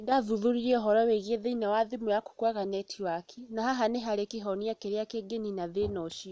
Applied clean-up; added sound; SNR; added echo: none; none; none; none.